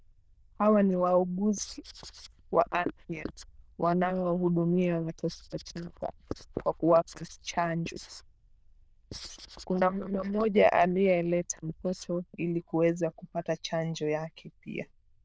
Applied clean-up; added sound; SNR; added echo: neural diffusion model UNIVERSE++.